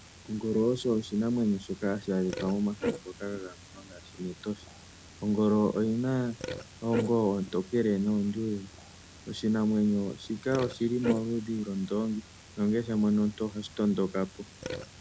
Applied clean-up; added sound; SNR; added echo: none; Burping, eructation; 12 dB; none.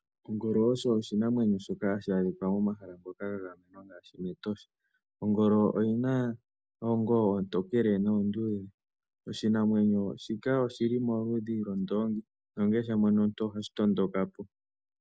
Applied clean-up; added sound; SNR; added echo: none; none; none; none.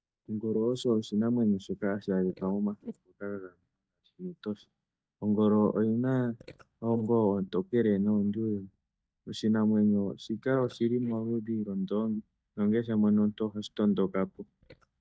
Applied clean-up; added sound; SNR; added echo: neural mask model DeepFilterNet 3.